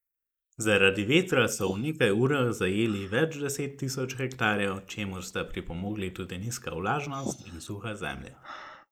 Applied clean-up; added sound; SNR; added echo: neural mask model Resemble Enhance denoiser.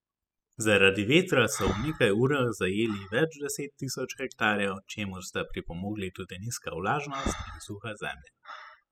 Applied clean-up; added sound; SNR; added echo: classical method spectral subtraction.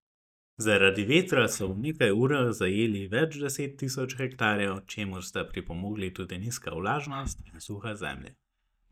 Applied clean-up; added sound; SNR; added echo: neural mask model DeepFilterNet 3.